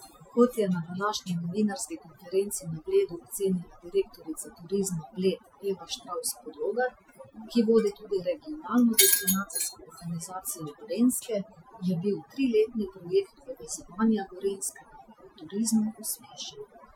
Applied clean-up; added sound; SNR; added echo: classical method Wiener filter.